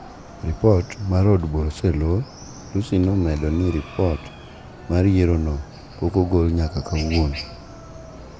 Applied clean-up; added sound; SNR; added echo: none; Chicken, rooster; 16 dB; none.